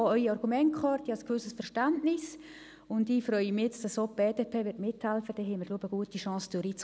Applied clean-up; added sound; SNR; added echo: none; none; none; none.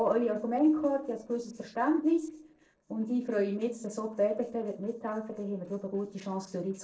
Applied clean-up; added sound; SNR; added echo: neural separator model SepFormer DNS4.